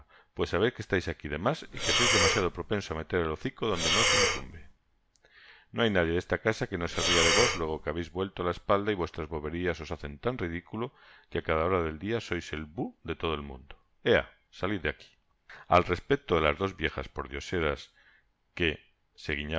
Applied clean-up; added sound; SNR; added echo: none; Breathing; -3 dB; none.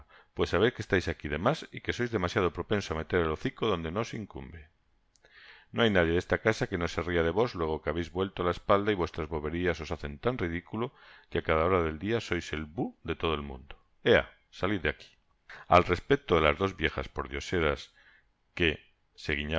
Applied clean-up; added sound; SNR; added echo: none; none; none; none.